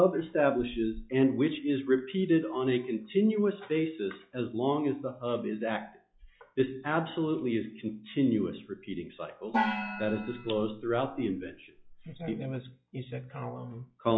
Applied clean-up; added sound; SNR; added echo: classical method log-MMSE.